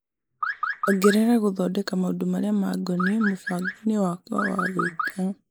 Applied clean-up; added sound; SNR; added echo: neural mask model Resemble Enhance denoiser.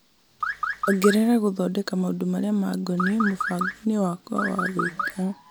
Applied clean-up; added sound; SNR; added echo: none; Car; 5 dB; none.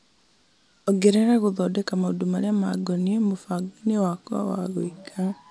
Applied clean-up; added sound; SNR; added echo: none; none; none; none.